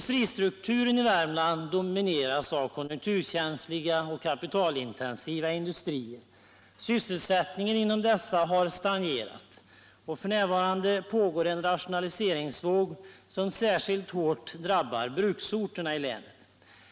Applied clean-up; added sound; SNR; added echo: none; none; none; none.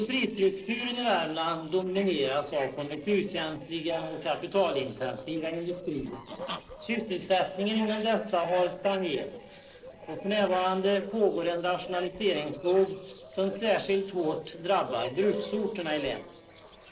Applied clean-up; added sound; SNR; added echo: neural separator model SepFormer DNS4.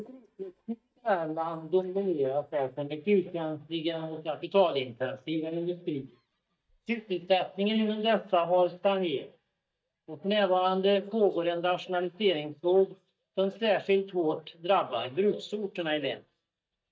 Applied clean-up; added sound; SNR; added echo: neural mask model DeepFilterNet 3.